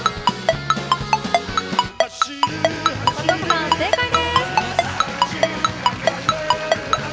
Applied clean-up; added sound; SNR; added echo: none; Ringtone; -4 dB; none.